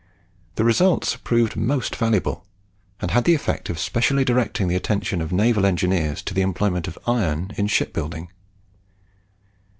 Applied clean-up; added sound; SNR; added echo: none; none; none; none.